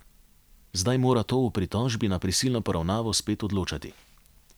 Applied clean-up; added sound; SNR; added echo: none; none; none; none.